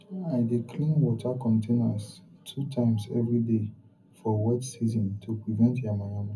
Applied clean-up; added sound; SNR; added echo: none; none; none; reverberation time 0.4 s.